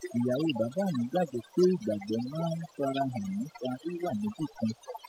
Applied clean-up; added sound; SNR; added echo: classical method spectral subtraction.